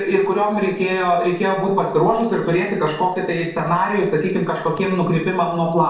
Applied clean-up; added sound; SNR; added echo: neural separator model SepFormer DNS4.